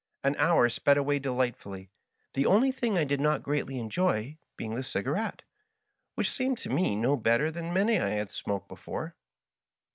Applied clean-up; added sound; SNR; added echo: none; none; none; none.